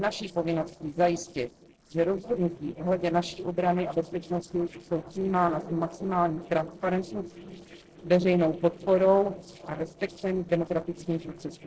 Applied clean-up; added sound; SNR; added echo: neural separator model SepFormer DNS4.